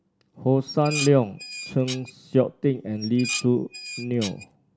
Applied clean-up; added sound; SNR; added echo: none; Dishes, pots, and pans; 11 dB; none.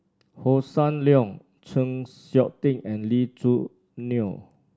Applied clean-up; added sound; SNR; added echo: none; none; none; none.